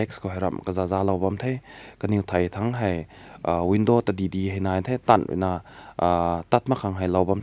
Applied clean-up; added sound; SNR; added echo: none; none; none; none.